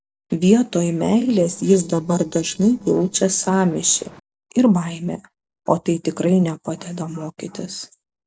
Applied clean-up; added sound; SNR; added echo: neural separator model SepFormer DNS4.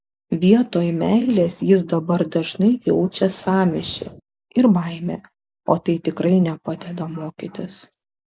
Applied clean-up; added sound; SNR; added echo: neural mask model Resemble Enhance denoiser.